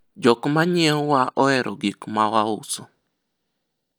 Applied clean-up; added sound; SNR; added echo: neural mask model DeepFilterNet 3.